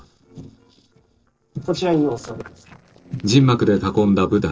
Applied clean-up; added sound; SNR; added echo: neural separator model SepFormer DNS4.